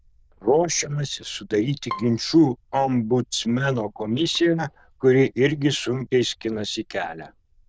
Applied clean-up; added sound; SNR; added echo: neural diffusion model UNIVERSE++.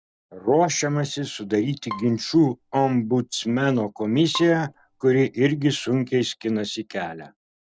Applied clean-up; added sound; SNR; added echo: none; Bowed string instrument; 19 dB; none.